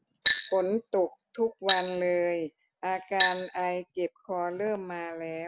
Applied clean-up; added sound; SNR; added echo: none; Glass; 2 dB; none.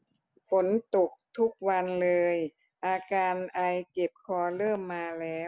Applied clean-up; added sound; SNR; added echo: none; none; none; none.